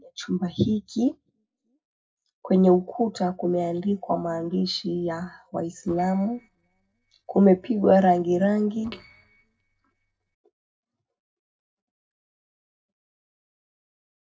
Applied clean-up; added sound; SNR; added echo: neural separator model SepFormer DNS4.